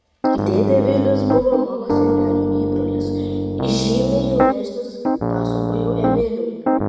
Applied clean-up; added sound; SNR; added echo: none; Piano; -2 dB; reverberation time 1.5 s.